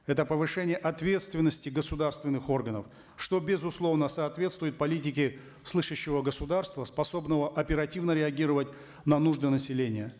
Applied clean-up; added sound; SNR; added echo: none; none; none; none.